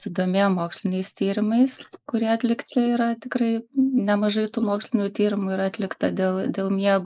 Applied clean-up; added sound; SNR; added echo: neural mask model Resemble Enhance denoiser.